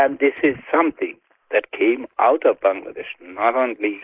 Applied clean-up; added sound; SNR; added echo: neural mask model Resemble Enhance denoiser.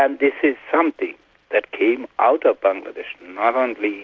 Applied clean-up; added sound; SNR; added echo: none; none; none; none.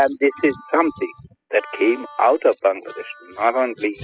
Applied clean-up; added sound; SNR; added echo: classical method spectral subtraction.